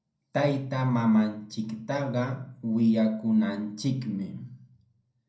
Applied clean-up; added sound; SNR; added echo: none; none; none; reverberation time 0.6 s.